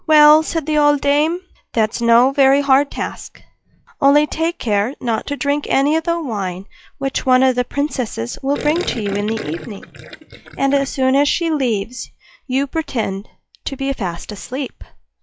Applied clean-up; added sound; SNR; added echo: classical method log-MMSE.